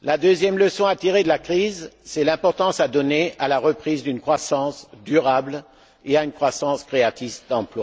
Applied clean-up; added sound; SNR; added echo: none; none; none; none.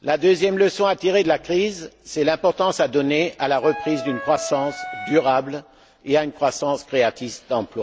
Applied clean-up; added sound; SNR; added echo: none; Wind instrument, woodwind instrument; 11 dB; none.